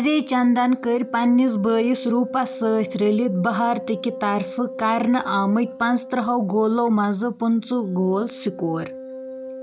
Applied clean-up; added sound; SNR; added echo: none; Wind instrument, woodwind instrument; 13 dB; none.